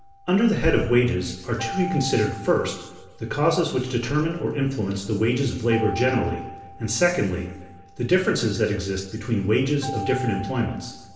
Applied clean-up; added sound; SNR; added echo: none; Acoustic guitar; 15 dB; reverberation time 0.9 s.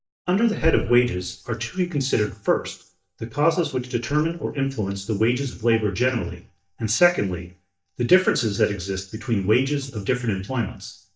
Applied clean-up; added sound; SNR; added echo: neural mask model DeepFilterNet 3.